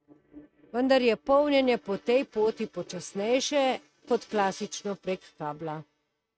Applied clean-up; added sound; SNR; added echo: neural mask model RNNoise.